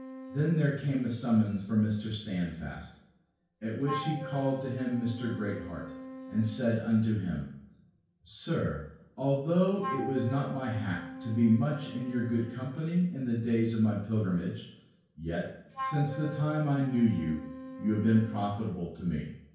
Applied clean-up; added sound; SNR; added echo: none; Wind instrument, woodwind instrument; 14 dB; reverberation time 0.5 s.